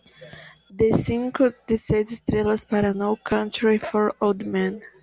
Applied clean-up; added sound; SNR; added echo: none; none; none; none.